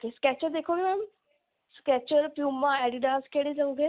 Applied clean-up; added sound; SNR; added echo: none; none; none; none.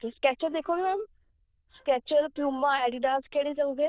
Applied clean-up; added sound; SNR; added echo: neural diffusion model UNIVERSE++.